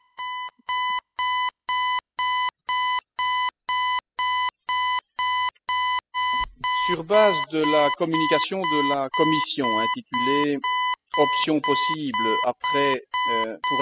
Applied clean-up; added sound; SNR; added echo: classical method spectral subtraction.